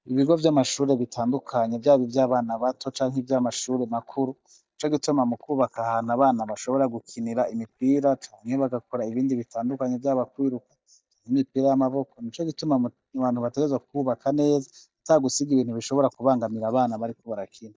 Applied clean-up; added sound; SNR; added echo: neural mask model DeepFilterNet 3.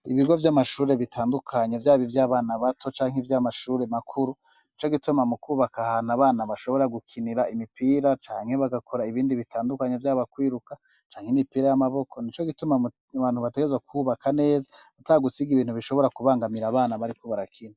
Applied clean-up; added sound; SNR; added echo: none; none; none; none.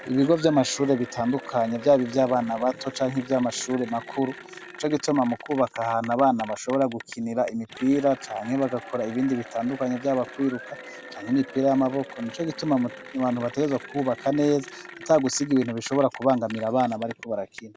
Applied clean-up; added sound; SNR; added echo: none; Applause / Cheering; 17 dB; none.